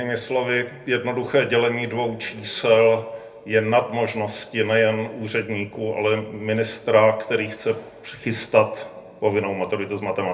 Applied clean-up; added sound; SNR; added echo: none; none; none; reverberation time 0.3 s.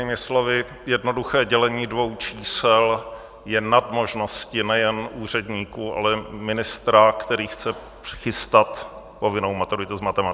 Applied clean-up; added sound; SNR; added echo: none; none; none; none.